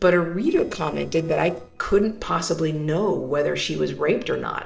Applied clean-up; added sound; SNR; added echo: neural separator model SepFormer DNS4.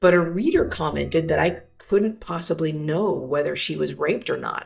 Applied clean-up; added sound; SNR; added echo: neural mask model DeepFilterNet 3.